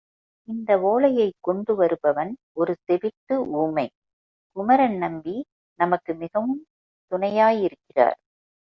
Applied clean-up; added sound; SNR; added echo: none; none; none; none.